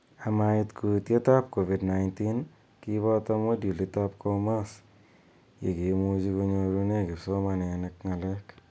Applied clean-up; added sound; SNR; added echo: none; none; none; none.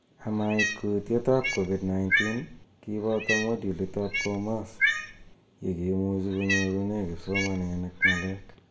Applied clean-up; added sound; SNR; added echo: none; Cat; 2 dB; reverberation time 0.5 s.